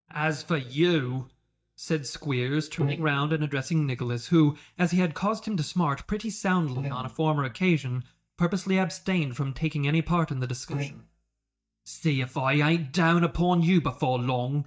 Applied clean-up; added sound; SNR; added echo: neural mask model DeepFilterNet 3.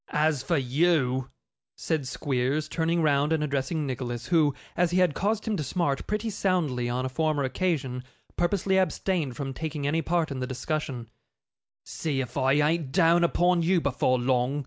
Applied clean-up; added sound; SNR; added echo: none; none; none; none.